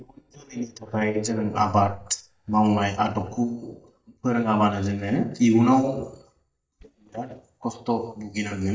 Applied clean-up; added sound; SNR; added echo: neural mask model DeepFilterNet 3.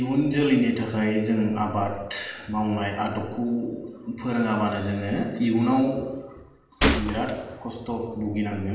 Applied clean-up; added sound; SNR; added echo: none; Gunshot, gunfire; 1 dB; reverberation time 1.1 s.